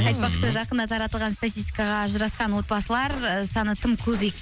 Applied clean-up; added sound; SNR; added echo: none; Gunshot, gunfire; 20 dB; none.